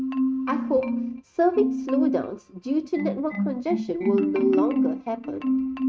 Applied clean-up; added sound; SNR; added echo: neural mask model RNNoise.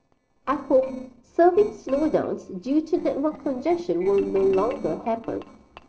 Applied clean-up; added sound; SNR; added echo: neural separator model SepFormer DNS4.